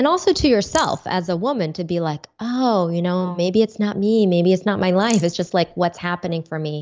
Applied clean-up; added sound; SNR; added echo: neural mask model Resemble Enhance denoiser.